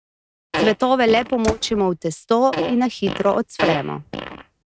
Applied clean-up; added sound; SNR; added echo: neural mask model RNNoise.